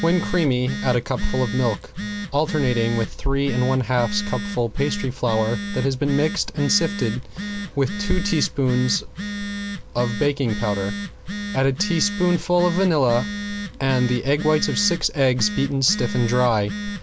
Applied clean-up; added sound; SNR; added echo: none; Telephone; 7 dB; none.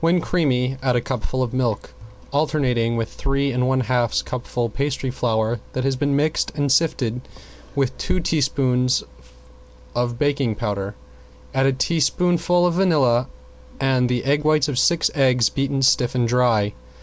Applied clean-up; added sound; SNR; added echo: none; none; none; none.